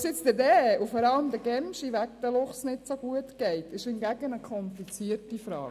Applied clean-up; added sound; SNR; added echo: none; none; none; none.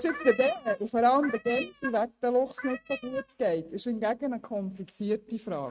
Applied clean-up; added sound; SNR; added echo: neural mask model RNNoise.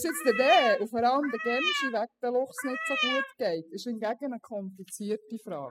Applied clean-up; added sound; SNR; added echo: classical method spectral subtraction.